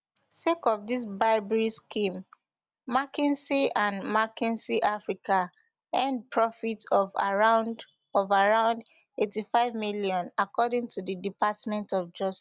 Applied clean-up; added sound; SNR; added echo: none; none; none; none.